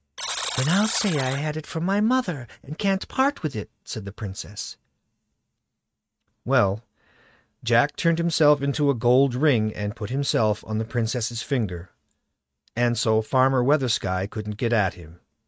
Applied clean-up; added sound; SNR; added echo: neural mask model RNNoise.